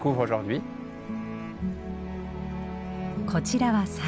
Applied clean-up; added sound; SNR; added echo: none; none; none; none.